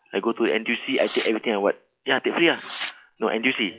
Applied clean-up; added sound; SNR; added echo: classical method log-MMSE.